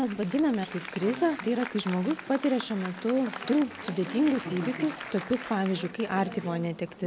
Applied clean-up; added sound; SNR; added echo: none; Applause; 14 dB; none.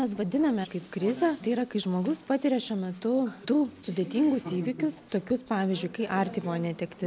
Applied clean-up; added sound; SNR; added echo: none; none; none; none.